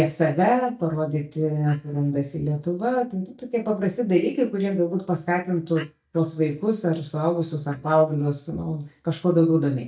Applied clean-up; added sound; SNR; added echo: neural mask model DeepFilterNet 3.